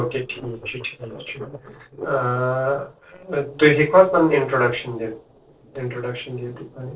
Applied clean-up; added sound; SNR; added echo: neural separator model SepFormer DNS4.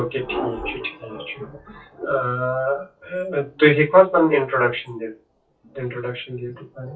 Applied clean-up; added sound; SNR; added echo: classical method WPE with log-MMSE.